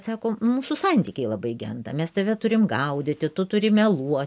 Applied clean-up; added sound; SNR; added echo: none; none; none; none.